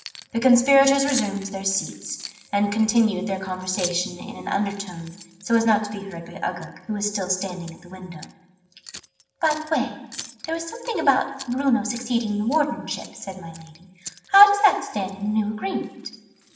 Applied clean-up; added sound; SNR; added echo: none; Keys jangling; 19 dB; reverberation time 1.0 s.